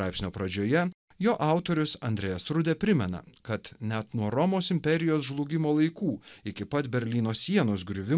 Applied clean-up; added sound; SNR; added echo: none; none; none; none.